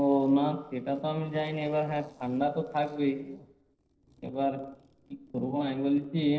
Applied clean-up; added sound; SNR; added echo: neural separator model SepFormer DNS4.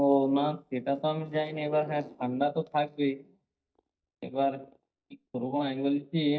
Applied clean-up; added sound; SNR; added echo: neural mask model DeepFilterNet 3.